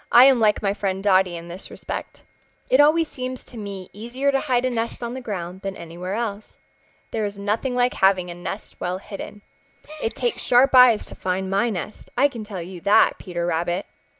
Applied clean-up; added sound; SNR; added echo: none; Gasp; 19 dB; none.